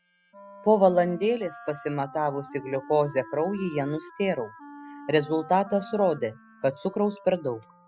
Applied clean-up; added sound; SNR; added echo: classical method spectral subtraction.